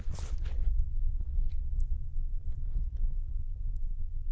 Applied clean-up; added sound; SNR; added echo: neural diffusion model UNIVERSE++.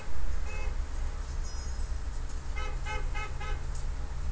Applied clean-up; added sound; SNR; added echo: none; Traffic noise, roadway noise / Vehicle horn, car horn, honking; 18 dB; none.